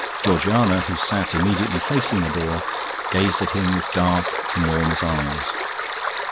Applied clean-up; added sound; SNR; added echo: none; Stream; 2 dB; none.